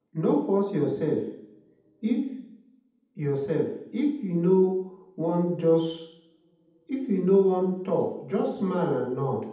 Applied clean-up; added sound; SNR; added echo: none; none; none; reverberation time 0.8 s.